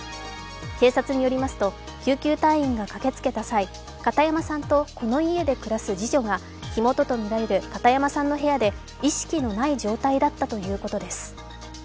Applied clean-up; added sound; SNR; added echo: none; none; none; none.